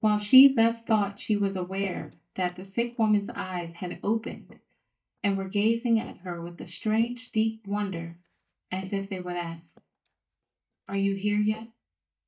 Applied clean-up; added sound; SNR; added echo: neural mask model DeepFilterNet 3.